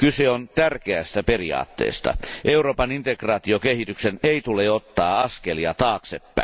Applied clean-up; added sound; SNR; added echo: none; none; none; none.